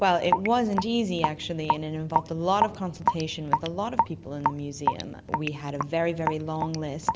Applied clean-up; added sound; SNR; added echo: none; Raindrop / Drip; 2 dB; none.